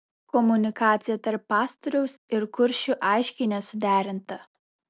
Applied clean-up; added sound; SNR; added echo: none; none; none; none.